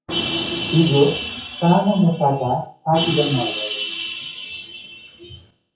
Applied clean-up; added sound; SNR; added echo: classical method WPE with log-MMSE.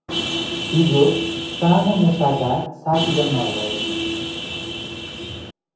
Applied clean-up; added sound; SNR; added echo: none; Vehicle horn, car horn, honking; 5 dB; reverberation time 0.7 s.